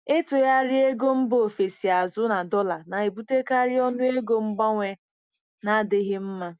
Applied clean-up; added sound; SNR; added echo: none; none; none; none.